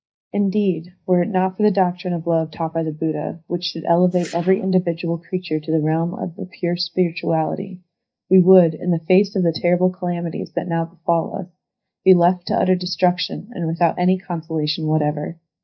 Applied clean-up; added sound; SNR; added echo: neural mask model DeepFilterNet 3.